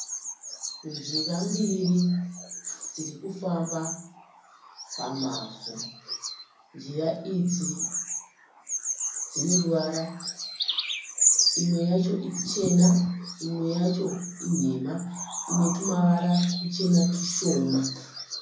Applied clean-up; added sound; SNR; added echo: none; Bird vocalization, bird call, bird song; 5 dB; reverberation time 0.6 s.